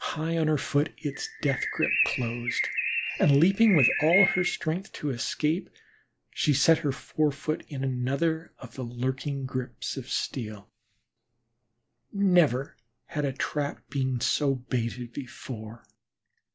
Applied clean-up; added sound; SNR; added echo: none; Bird; 2 dB; none.